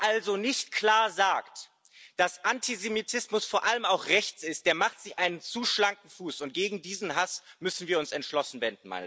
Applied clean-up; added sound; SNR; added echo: none; none; none; none.